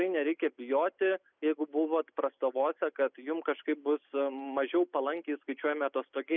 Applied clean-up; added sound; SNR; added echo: none; none; none; none.